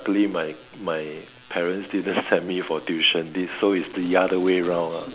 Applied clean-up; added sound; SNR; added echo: none; none; none; none.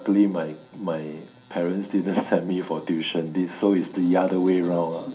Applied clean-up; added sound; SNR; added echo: none; none; none; reverberation time 0.3 s.